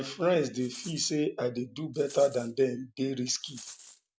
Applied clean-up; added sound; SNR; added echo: none; Rattle; 18 dB; none.